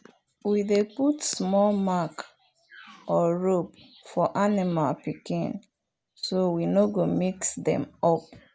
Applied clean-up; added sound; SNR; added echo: none; none; none; none.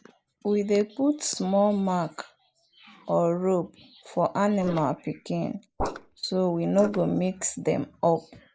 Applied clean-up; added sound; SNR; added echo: neural mask model Resemble Enhance denoiser.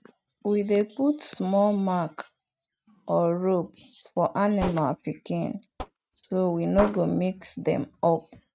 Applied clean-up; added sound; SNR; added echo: neural mask model RNNoise.